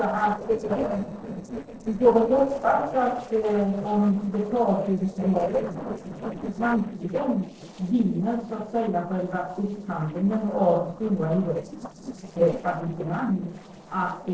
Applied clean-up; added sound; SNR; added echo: neural separator model SepFormer DNS4.